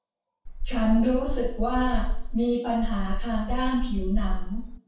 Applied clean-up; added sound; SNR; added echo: none; Meow; -1 dB; reverberation time 0.6 s.